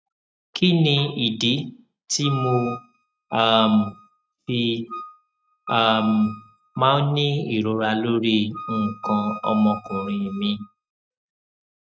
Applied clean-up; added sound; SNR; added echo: neural mask model RNNoise.